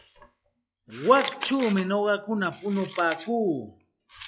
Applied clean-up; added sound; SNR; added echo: classical method log-MMSE.